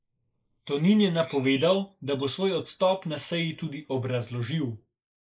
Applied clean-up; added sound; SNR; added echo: neural mask model Resemble Enhance denoiser.